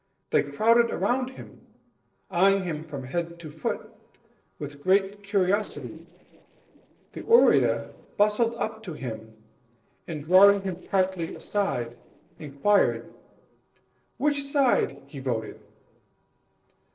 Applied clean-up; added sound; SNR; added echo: neural separator model SepFormer DNS4.